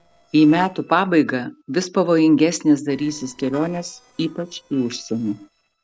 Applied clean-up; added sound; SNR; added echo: neural separator model SepFormer DNS4.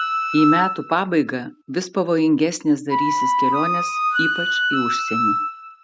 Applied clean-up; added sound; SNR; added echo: none; Wind instrument, woodwind instrument; 1 dB; none.